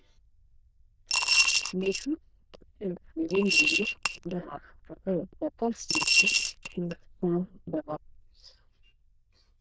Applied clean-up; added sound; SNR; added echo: neural diffusion model UNIVERSE++.